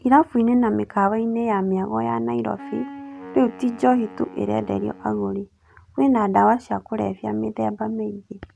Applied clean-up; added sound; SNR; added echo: none; Wind instrument, woodwind instrument; 18 dB; none.